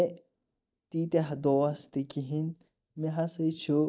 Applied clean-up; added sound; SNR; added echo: neural mask model DeepFilterNet 3.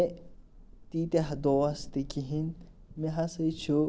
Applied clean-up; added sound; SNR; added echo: none; Thunder / Rain; 16 dB; none.